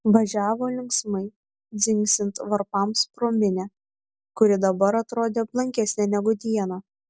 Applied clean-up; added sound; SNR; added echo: none; none; none; none.